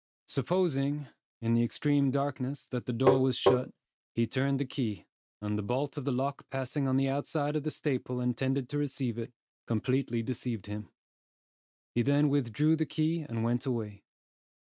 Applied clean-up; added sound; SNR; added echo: neural mask model RNNoise.